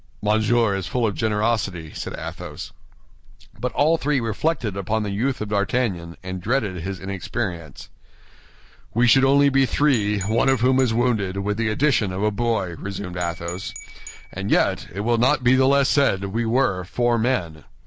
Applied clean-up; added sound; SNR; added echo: none; Glass / Bell; 18 dB; none.